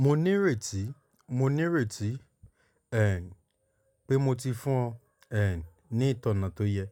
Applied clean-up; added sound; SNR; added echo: none; none; none; none.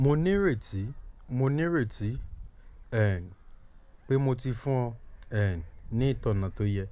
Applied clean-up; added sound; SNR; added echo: none; Gull, seagull + Wind; 14 dB; none.